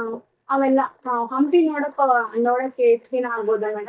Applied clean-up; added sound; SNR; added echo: neural mask model DeepFilterNet 3.